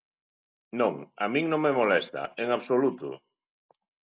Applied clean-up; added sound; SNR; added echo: none; none; none; none.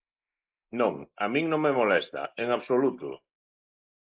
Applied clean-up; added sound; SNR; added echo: neural mask model Resemble Enhance denoiser.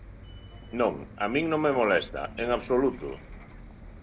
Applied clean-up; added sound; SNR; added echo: none; Bus; 15 dB; none.